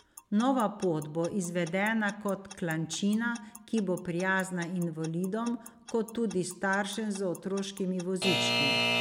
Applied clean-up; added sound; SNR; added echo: none; Alarm / Clock; 6 dB; none.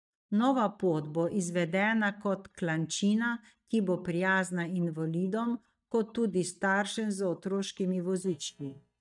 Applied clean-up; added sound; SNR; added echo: neural mask model DeepFilterNet 3.